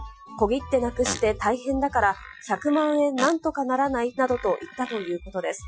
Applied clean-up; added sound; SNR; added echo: classical method Wiener filter.